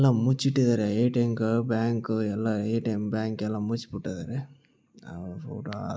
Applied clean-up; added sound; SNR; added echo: none; none; none; none.